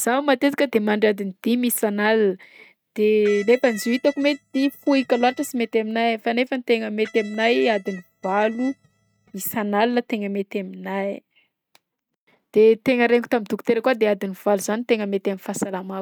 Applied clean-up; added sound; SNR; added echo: neural mask model RNNoise.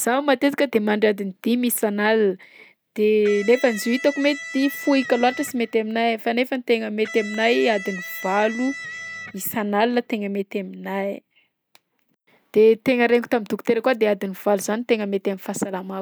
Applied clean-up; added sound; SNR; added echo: none; Electric guitar; 13 dB; none.